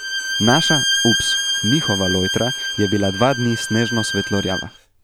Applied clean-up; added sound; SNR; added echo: none; Bowed string instrument; 2 dB; none.